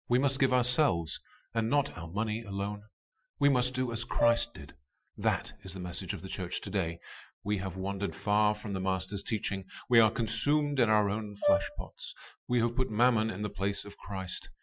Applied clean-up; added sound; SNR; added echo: classical method Wiener filter.